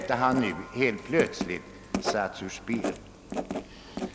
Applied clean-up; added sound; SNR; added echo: none; Writing; 5 dB; none.